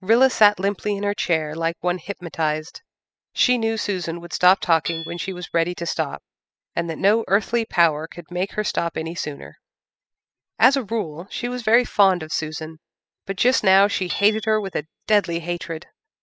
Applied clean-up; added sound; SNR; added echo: classical method spectral subtraction.